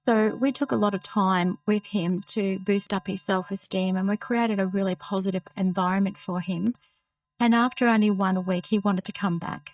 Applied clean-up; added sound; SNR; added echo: neural mask model DeepFilterNet 3.